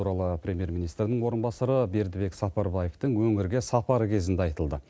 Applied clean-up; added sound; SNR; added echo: none; none; none; none.